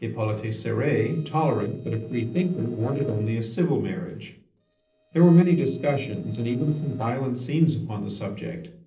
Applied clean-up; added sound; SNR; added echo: neural separator model SepFormer DNS4.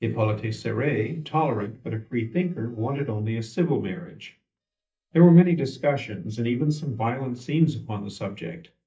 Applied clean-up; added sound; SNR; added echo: neural mask model DeepFilterNet 3.